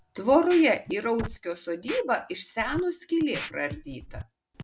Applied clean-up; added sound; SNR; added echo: none; Scratching (performance technique); 15 dB; none.